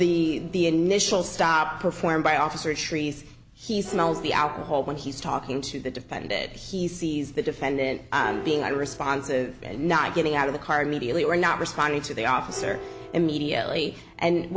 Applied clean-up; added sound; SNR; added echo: none; Piano; 17 dB; none.